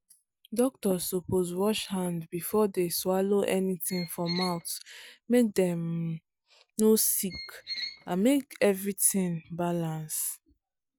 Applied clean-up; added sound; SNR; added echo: none; Squeak; 10 dB; none.